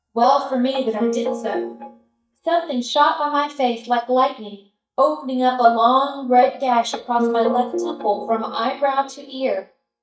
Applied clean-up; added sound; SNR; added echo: neural mask model DeepFilterNet 3.